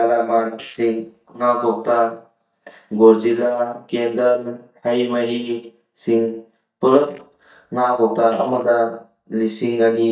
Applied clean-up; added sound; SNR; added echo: neural mask model DeepFilterNet 3.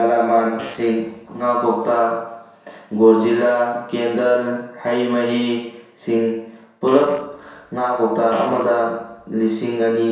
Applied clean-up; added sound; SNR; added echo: none; Fart; 20 dB; reverberation time 0.7 s.